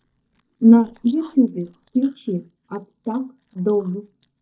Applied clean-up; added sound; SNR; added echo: neural mask model DeepFilterNet 3.